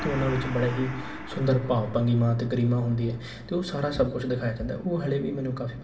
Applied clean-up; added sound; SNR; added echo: none; Gong; 13 dB; reverberation time 0.7 s.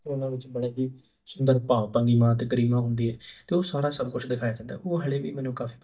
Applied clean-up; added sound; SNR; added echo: neural mask model DeepFilterNet 3.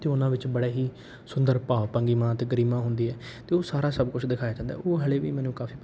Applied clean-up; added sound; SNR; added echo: none; none; none; none.